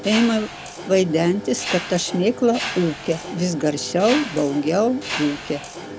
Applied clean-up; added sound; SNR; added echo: none; Mechanisms; 10 dB; none.